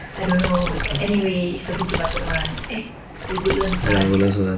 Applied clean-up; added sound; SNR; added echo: none; Water / Splash, splatter; 4 dB; none.